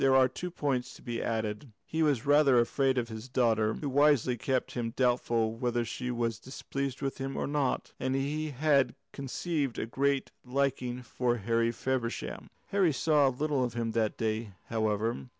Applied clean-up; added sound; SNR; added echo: none; none; none; none.